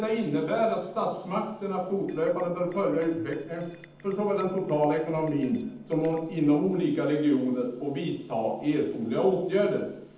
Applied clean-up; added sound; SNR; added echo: neural separator model SepFormer DNS4.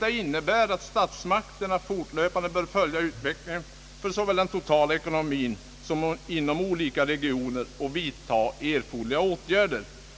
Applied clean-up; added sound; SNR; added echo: none; none; none; none.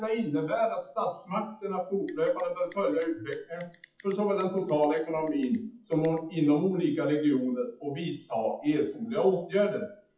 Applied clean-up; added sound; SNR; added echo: classical method WPE with log-MMSE.